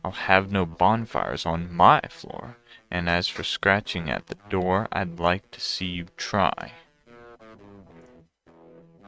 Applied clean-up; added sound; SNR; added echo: neural mask model RNNoise.